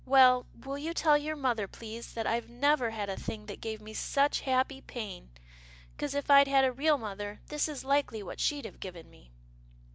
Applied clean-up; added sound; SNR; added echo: none; none; none; none.